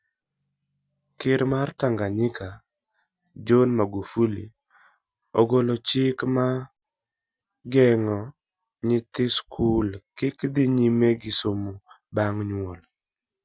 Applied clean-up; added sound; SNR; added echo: none; none; none; none.